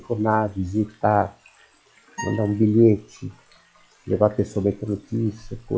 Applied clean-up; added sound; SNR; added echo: classical method log-MMSE.